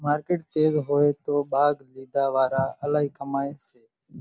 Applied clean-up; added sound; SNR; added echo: none; none; none; none.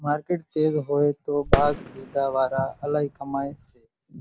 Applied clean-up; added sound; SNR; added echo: none; Fireworks; 4 dB; none.